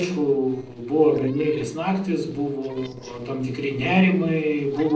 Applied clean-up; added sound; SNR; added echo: neural separator model SepFormer DNS4.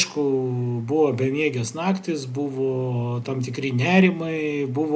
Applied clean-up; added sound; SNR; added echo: none; none; none; none.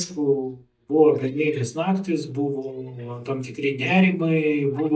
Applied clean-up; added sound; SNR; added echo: neural mask model DeepFilterNet 3.